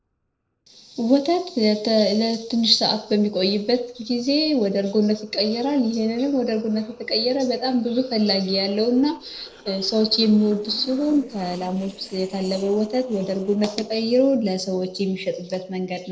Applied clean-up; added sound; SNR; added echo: neural separator model SepFormer DNS4.